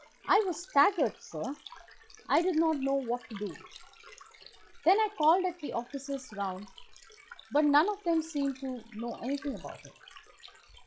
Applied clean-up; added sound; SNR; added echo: classical method log-MMSE.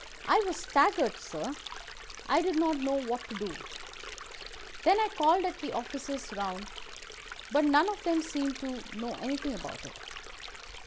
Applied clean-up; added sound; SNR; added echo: none; Stream; 12 dB; none.